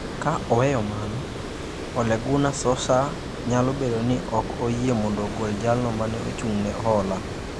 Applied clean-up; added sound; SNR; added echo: none; Water; 7 dB; none.